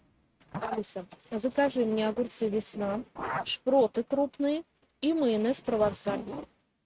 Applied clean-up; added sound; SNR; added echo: neural mask model RNNoise.